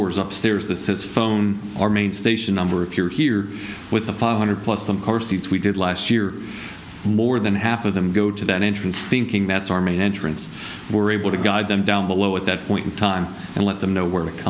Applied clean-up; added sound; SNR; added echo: none; none; none; none.